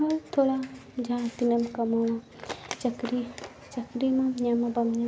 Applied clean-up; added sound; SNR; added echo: none; none; none; none.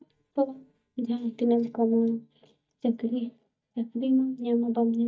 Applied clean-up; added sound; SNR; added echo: neural mask model DeepFilterNet 3.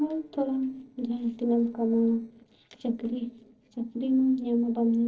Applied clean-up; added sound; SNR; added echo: neural separator model SepFormer DNS4.